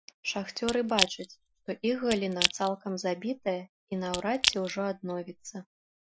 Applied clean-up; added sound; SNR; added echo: classical method Wiener filter.